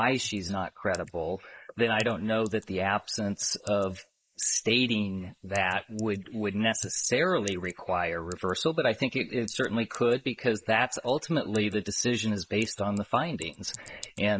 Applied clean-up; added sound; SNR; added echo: neural mask model Resemble Enhance denoiser.